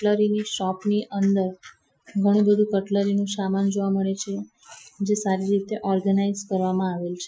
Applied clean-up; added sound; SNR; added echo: classical method Wiener filter.